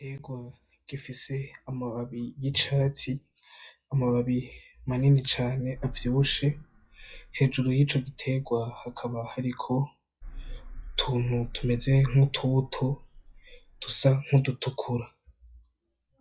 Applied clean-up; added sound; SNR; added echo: classical method log-MMSE.